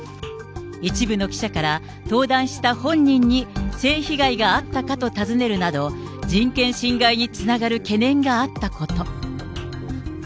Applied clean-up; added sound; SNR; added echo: none; none; none; none.